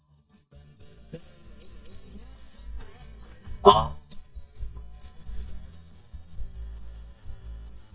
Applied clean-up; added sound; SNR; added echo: neural mask model DeepFilterNet 3.